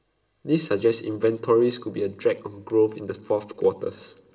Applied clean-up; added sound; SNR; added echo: none; none; none; reverberation time 1.3 s.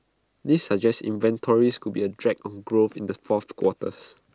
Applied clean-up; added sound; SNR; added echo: none; none; none; none.